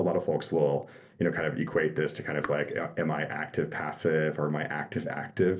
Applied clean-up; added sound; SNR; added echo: neural separator model SepFormer DNS4.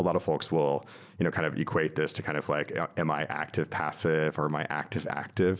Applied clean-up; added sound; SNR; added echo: none; none; none; none.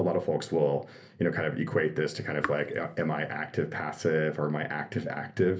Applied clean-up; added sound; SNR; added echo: none; Raindrop / Drip; 11 dB; reverberation time 0.3 s.